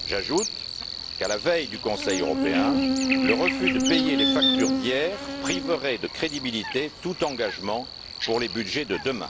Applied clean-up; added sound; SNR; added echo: none; Buzz; -1 dB; none.